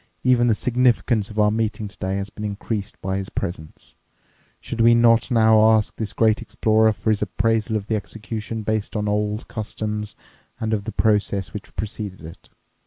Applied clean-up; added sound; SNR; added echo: none; none; none; none.